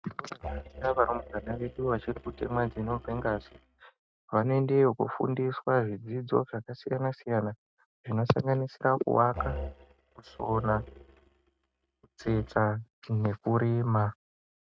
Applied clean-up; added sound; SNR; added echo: neural mask model RNNoise.